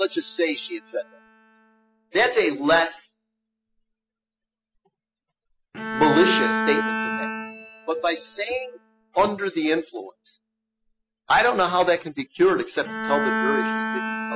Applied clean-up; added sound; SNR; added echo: classical method spectral subtraction.